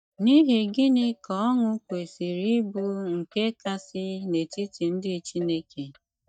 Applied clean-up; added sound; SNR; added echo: neural mask model DeepFilterNet 3.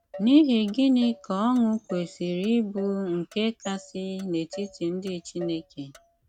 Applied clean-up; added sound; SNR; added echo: none; Motor vehicle (road); 20 dB; none.